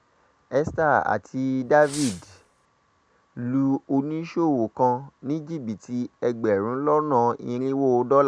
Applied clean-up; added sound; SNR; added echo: none; Fireworks; 14 dB; none.